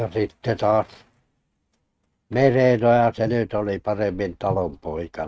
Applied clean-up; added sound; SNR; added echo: neural mask model RNNoise.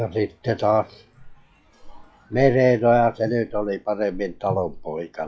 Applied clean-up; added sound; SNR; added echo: classical method log-MMSE.